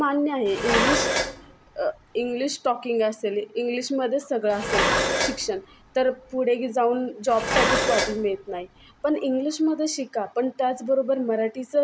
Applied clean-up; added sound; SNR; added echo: none; Dishes, pots, and pans; 1 dB; none.